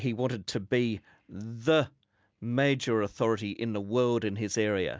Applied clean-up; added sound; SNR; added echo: none; none; none; none.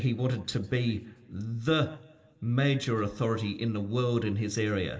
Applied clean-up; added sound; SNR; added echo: none; none; none; reverberation time 1.4 s.